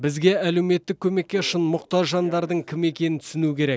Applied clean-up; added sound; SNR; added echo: none; none; none; none.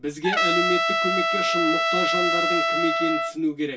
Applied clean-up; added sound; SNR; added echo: none; Trumpet; -4 dB; reverberation time 0.1 s.